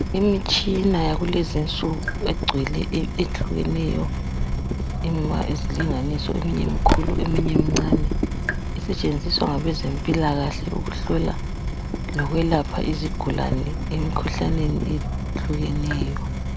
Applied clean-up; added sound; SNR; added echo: none; Drip / Water tap, faucet; 0 dB; none.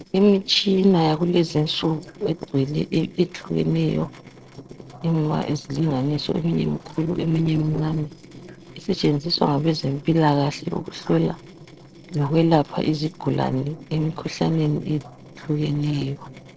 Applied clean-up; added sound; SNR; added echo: neural separator model SepFormer DNS4.